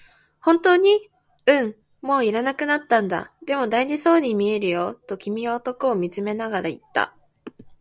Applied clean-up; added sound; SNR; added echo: none; none; none; none.